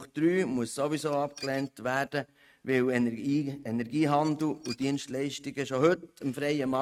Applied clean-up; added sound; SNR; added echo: neural mask model RNNoise.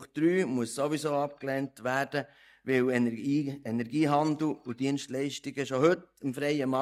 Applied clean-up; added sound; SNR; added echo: neural mask model DeepFilterNet 3.